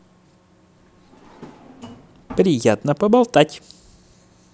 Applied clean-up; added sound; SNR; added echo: none; Drawer open or close; 20 dB; none.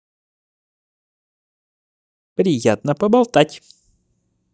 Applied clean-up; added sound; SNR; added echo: neural mask model DeepFilterNet 3.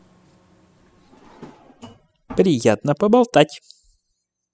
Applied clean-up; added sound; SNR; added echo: classical method spectral subtraction.